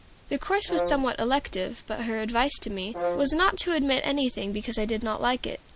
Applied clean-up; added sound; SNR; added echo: none; Brass instrument; 7 dB; none.